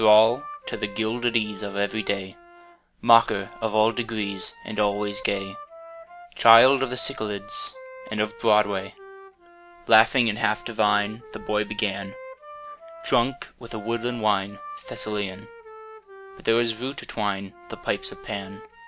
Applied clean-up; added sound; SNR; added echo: none; Wind instrument, woodwind instrument; 17 dB; none.